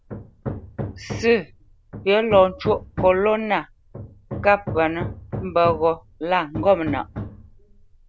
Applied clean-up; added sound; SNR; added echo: none; Hammer; 11 dB; none.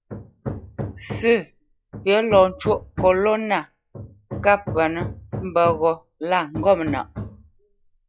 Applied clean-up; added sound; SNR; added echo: classical method log-MMSE.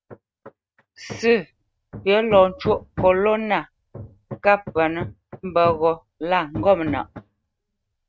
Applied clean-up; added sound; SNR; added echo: neural mask model RNNoise.